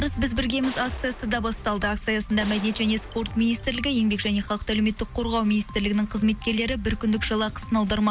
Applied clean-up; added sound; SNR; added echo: none; Gunshot, gunfire; 17 dB; none.